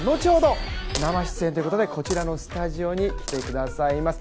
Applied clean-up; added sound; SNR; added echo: none; Coin (dropping); 16 dB; none.